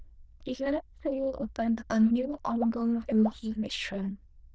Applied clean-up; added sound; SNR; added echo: neural diffusion model UNIVERSE++.